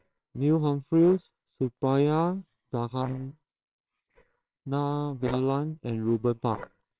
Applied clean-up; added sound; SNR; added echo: neural separator model SepFormer WHAMR!.